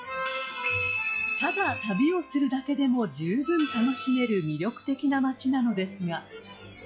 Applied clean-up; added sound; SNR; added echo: classical method log-MMSE.